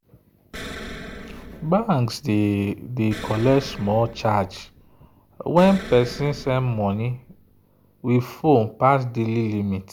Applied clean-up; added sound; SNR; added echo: none; Explosion; 16 dB; none.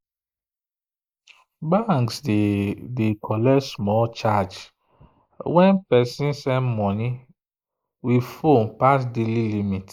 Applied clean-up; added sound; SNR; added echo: neural mask model Resemble Enhance denoiser.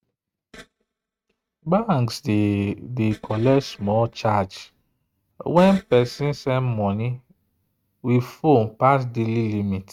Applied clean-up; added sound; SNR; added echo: neural mask model RNNoise.